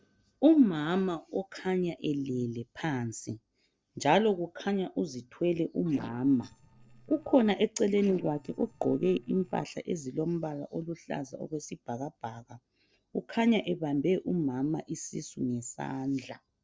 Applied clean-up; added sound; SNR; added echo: neural separator model SepFormer DNS4.